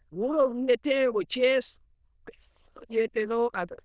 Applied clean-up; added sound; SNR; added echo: neural diffusion model UNIVERSE++.